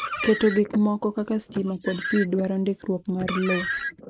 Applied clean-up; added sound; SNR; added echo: neural mask model Resemble Enhance denoiser.